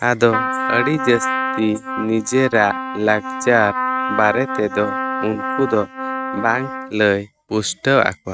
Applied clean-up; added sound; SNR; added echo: neural mask model RNNoise.